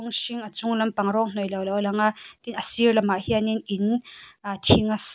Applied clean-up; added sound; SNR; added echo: none; none; none; none.